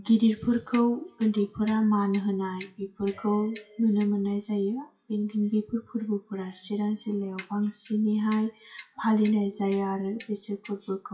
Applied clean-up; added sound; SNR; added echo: classical method WPE with log-MMSE.